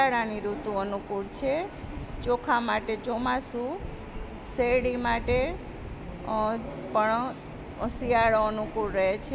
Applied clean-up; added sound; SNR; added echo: none; none; none; none.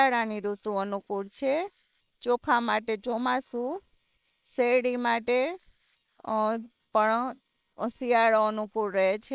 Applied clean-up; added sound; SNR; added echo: neural separator model SepFormer WHAM!.